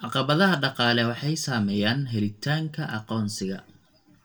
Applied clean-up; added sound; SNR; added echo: none; none; none; reverberation time 0.2 s.